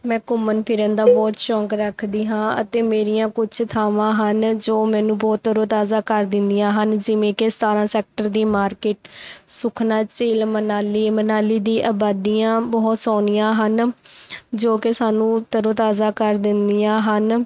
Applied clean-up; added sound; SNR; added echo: neural mask model RNNoise.